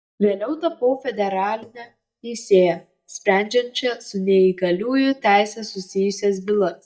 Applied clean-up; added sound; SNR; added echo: neural mask model DeepFilterNet 3.